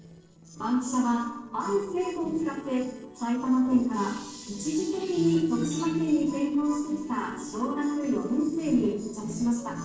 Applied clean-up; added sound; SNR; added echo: neural separator model SepFormer DNS4.